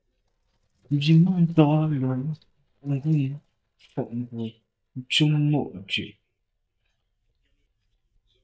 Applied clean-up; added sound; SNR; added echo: neural mask model DeepFilterNet 3.